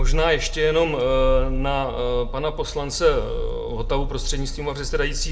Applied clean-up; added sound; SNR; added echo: none; Purr; 2 dB; reverberation time 0.2 s.